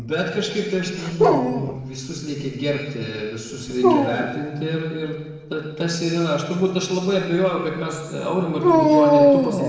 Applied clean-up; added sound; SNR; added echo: none; Dog; -1 dB; reverberation time 1.2 s.